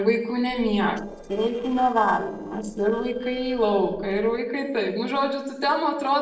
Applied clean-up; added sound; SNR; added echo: neural separator model SepFormer DNS4.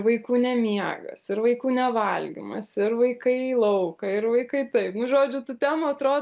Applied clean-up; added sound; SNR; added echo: none; none; none; none.